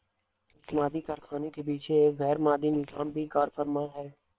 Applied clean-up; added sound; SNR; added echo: neural separator model SepFormer WHAM!.